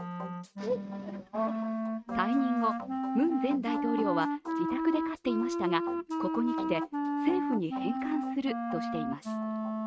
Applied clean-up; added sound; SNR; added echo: neural mask model RNNoise.